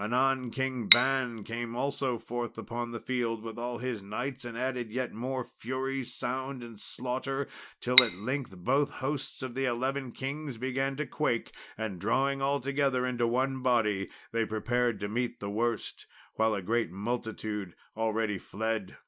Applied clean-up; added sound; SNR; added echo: none; Cutlery, silverware / Dishes, pots, and pans; -4 dB; none.